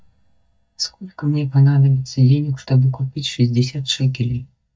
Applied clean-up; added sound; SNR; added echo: neural mask model DeepFilterNet 3.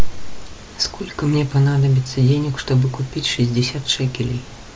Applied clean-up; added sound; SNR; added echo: none; none; none; none.